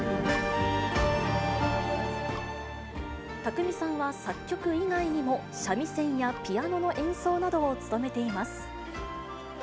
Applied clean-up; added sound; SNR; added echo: none; none; none; none.